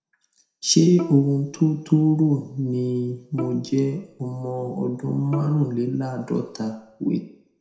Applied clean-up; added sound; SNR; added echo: none; Bowed string instrument; 16 dB; reverberation time 0.5 s.